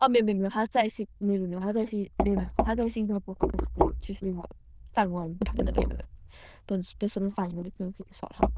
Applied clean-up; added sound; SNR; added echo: neural diffusion model UNIVERSE++.